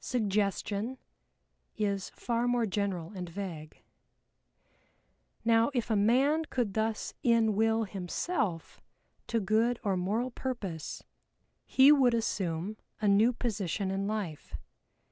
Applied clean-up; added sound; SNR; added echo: none; none; none; none.